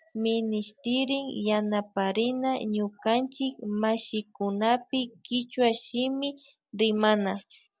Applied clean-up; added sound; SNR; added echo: none; none; none; none.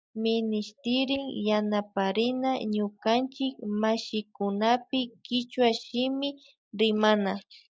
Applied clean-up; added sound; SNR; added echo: neural mask model DeepFilterNet 3.